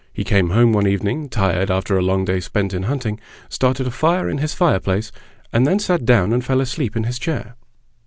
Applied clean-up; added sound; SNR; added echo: none; none; none; none.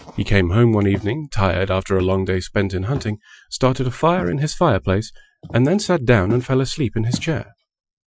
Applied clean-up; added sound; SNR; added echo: classical method Wiener filter.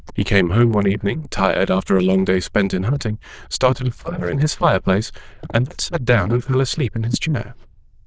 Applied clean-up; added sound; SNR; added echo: neural diffusion model UNIVERSE++.